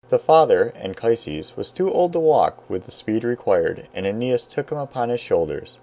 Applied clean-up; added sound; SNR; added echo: none; none; none; none.